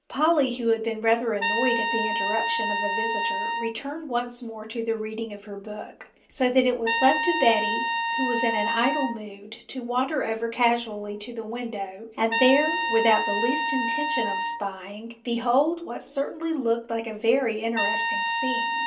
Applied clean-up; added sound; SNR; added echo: none; Trumpet; 4 dB; reverberation time 0.3 s.